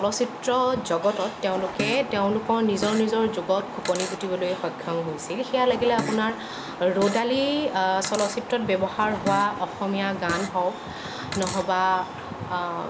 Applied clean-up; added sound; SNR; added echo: none; Fart; 12 dB; none.